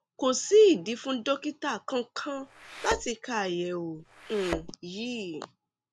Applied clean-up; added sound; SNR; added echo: none; Thump, thud; 10 dB; none.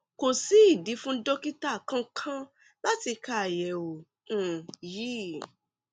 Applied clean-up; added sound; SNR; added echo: none; none; none; none.